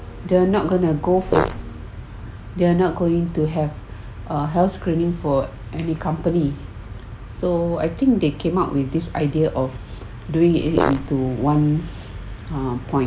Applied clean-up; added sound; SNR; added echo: none; Fart; 0 dB; none.